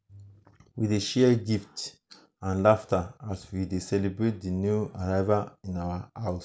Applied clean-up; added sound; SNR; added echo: none; none; none; none.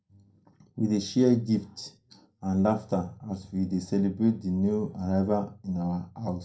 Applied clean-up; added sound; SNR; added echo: none; none; none; reverberation time 0.2 s.